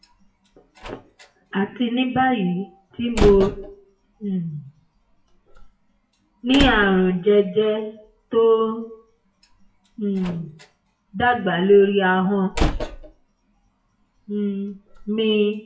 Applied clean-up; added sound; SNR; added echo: classical method WPE with log-MMSE.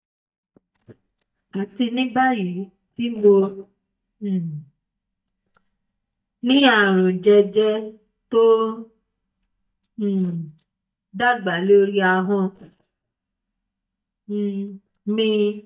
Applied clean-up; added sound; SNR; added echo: neural mask model DeepFilterNet 3.